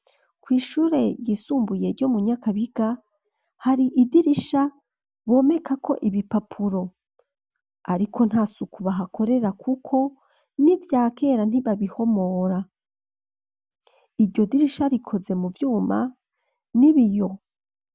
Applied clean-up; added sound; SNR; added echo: none; none; none; none.